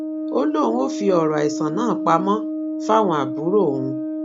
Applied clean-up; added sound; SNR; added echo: none; Brass instrument; 5 dB; none.